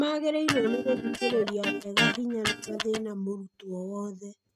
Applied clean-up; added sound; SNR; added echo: neural mask model RNNoise.